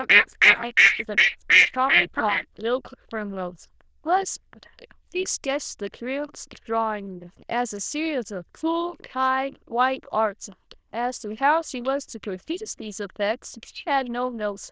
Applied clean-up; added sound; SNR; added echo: neural diffusion model UNIVERSE++.